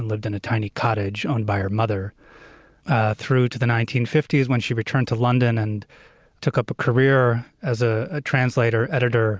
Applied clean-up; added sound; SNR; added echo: none; none; none; none.